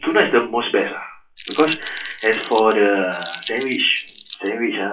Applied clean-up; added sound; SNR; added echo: classical method WPE with log-MMSE.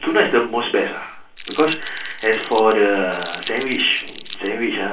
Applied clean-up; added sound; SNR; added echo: none; Crumpling, crinkling; 16 dB; reverberation time 0.2 s.